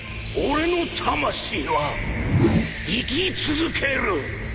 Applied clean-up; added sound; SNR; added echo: none; Whoosh, swoosh, swish; 2 dB; none.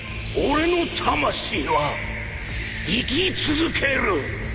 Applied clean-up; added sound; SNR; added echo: none; none; none; none.